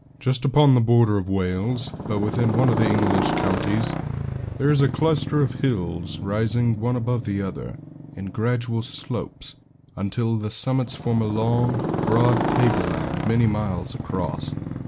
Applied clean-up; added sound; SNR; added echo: none; Motorcycle; 5 dB; none.